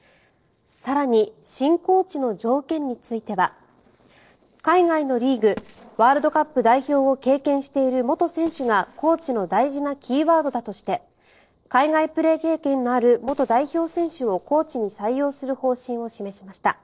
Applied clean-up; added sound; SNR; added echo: neural separator model SepFormer DNS4.